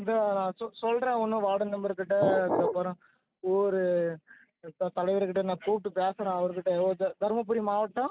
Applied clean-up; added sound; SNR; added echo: none; Glass; 2 dB; none.